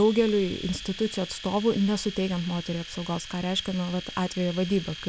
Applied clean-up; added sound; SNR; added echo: none; Domestic sounds, home sounds; 14 dB; none.